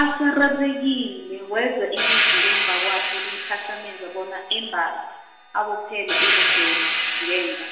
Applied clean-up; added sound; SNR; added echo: none; Hi-hat; -1 dB; reverberation time 1.0 s.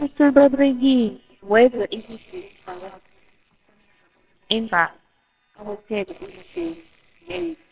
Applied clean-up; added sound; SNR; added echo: neural separator model SepFormer WHAMR!.